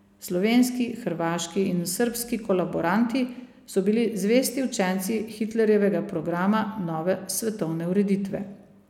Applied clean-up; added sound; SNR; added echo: none; none; none; none.